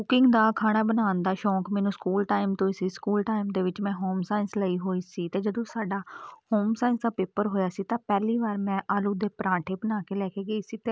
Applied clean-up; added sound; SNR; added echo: none; none; none; none.